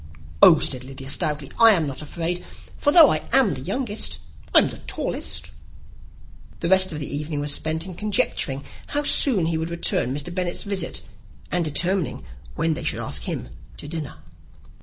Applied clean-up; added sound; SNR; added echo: none; none; none; none.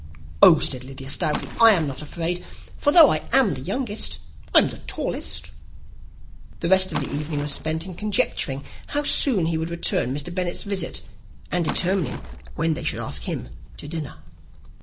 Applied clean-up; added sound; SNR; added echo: none; Liquid; 16 dB; none.